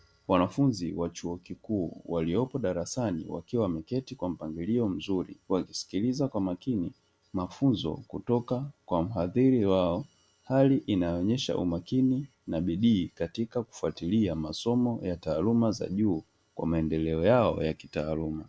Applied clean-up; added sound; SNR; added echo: none; none; none; none.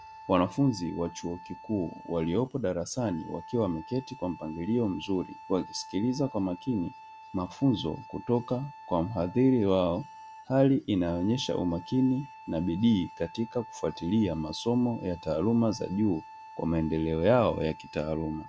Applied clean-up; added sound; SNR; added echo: none; Wind instrument, woodwind instrument; 18 dB; none.